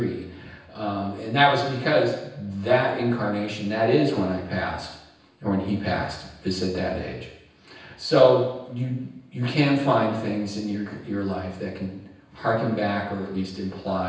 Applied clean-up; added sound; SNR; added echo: none; none; none; reverberation time 0.9 s.